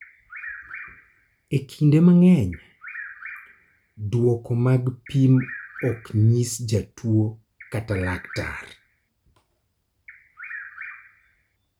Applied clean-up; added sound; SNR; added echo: none; Bird vocalization, bird call, bird song; 19 dB; none.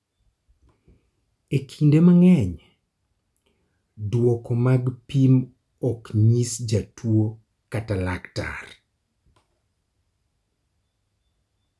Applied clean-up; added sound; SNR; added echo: none; none; none; none.